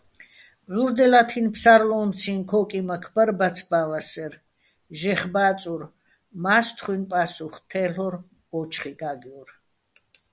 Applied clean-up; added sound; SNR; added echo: none; none; none; none.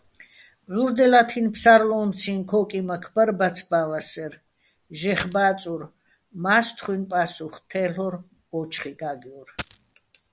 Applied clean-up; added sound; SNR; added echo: none; Coin (dropping); 14 dB; none.